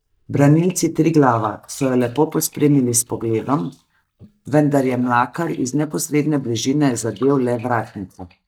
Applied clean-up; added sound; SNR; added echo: neural mask model DeepFilterNet 3.